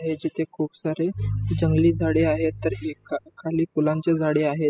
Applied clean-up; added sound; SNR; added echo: classical method spectral subtraction.